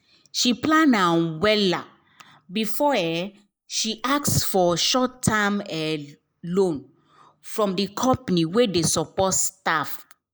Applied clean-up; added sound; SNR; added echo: neural mask model Resemble Enhance denoiser.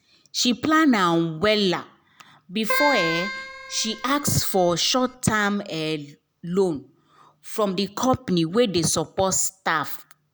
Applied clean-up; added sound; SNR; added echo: none; Keyboard (musical); 6 dB; none.